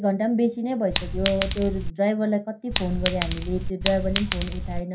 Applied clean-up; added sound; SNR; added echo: none; Chink, clink; 2 dB; reverberation time 0.3 s.